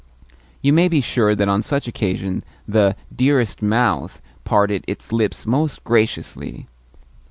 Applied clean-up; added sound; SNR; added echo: none; none; none; none.